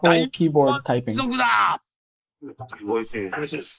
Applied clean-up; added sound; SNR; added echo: neural mask model Resemble Enhance denoiser.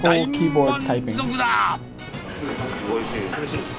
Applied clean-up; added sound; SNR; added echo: none; Typing; 1 dB; none.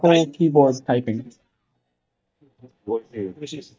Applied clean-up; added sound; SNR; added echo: neural mask model DeepFilterNet 3.